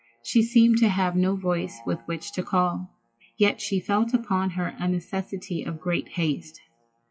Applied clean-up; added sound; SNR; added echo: classical method WPE with log-MMSE.